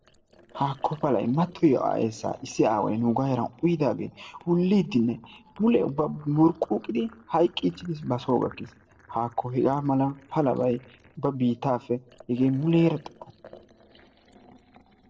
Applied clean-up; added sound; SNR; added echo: neural separator model SepFormer DNS4.